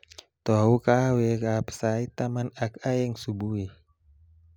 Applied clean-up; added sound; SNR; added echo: none; none; none; none.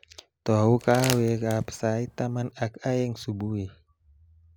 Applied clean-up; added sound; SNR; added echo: none; Crumpling, crinkling; 12 dB; none.